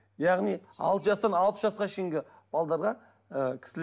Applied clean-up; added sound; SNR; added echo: none; none; none; none.